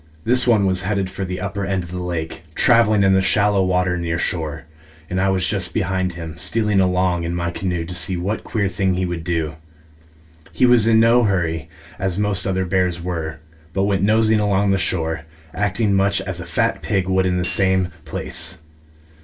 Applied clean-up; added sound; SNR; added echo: none; Hi-hat; 17 dB; reverberation time 0.1 s.